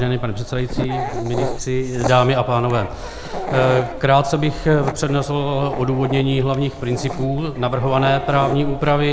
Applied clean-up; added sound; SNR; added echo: none; Dog; 8 dB; none.